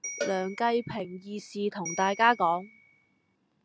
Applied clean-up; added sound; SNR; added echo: none; Cowbell + Bell; 12 dB; none.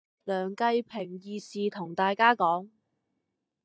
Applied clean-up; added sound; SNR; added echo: neural mask model DeepFilterNet 3.